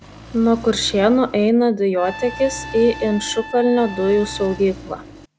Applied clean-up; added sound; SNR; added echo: none; Engine + Trumpet; 15 dB; none.